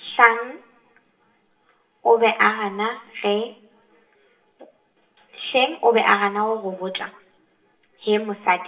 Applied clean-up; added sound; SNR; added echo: none; none; none; reverberation time 0.6 s.